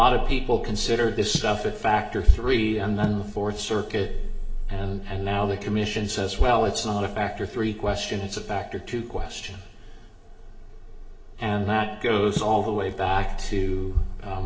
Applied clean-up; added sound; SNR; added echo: none; Raindrop / Drip; 13 dB; reverberation time 1.9 s.